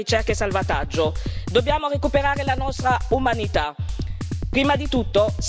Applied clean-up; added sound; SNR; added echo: none; Drum kit; 3 dB; none.